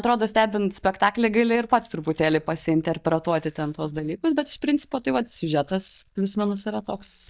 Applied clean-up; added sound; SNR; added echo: neural mask model DeepFilterNet 3.